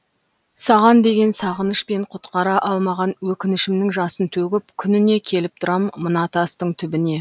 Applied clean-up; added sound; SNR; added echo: none; Wind instrument, woodwind instrument; 18 dB; none.